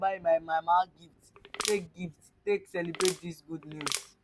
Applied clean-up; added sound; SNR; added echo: none; Crushing; 5 dB; none.